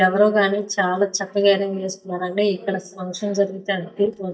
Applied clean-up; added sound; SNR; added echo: neural mask model DeepFilterNet 3.